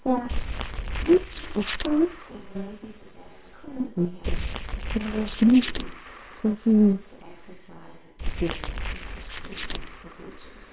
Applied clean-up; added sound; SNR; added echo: neural separator model SepFormer WHAMR!.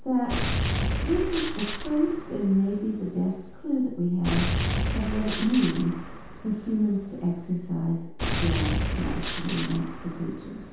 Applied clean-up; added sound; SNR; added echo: none; Gunshot, gunfire; 3 dB; reverberation time 0.8 s.